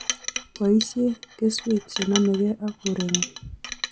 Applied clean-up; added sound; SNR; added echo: none; Chink, clink; 8 dB; none.